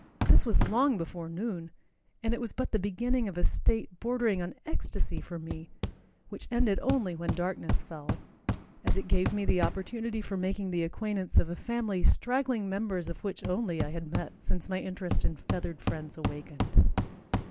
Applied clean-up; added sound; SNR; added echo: none; Hammer; 10 dB; none.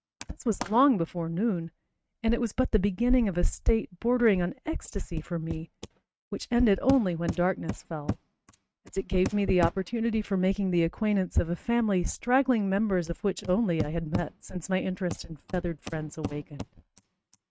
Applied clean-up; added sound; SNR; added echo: neural mask model RNNoise.